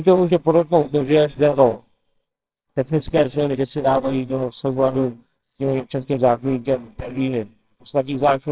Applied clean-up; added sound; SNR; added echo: neural separator model SepFormer WHAMR!.